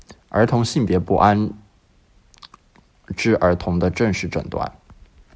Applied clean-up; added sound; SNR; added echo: none; none; none; none.